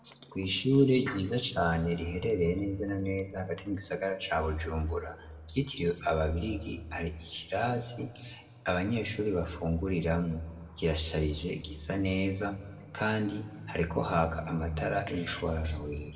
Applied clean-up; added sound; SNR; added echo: none; Livestock, farm animals, working animals; 19 dB; reverberation time 1.3 s.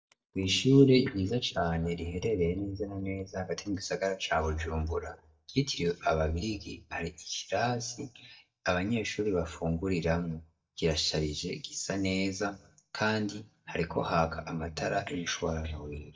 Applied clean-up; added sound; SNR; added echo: neural mask model DeepFilterNet 3.